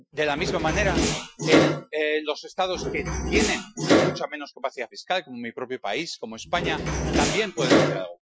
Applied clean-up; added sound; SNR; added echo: classical method Wiener filter.